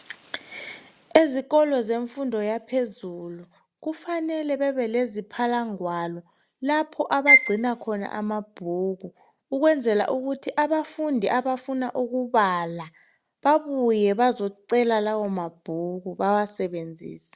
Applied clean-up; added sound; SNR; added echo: none; Bowed string instrument; -4 dB; none.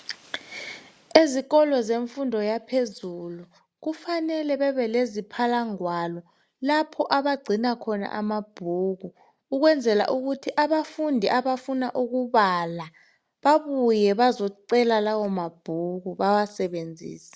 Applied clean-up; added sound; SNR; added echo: none; none; none; none.